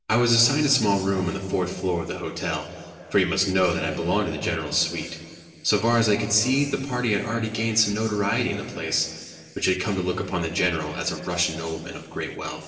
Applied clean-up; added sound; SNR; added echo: none; none; none; reverberation time 2.4 s.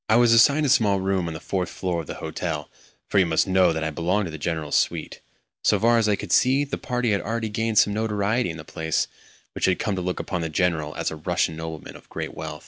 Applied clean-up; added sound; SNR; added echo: none; none; none; none.